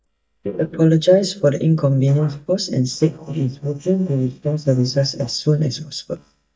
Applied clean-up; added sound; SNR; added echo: neural mask model DeepFilterNet 3.